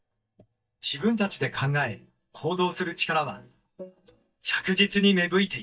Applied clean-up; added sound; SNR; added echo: neural mask model DeepFilterNet 3.